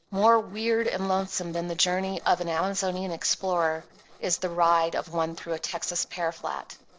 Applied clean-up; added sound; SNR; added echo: neural separator model SepFormer DNS4.